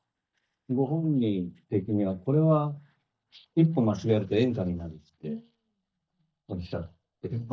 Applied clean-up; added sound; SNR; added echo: neural mask model DeepFilterNet 3.